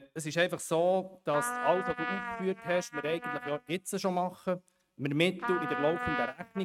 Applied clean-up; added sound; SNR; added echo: neural mask model RNNoise.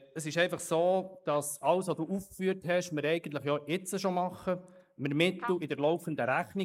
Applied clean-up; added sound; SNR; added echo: neural mask model Resemble Enhance denoiser.